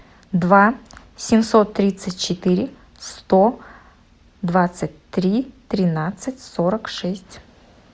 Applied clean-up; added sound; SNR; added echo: none; none; none; none.